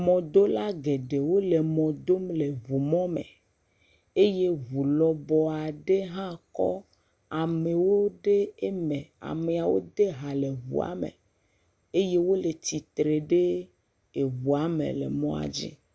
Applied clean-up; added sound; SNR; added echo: none; none; none; none.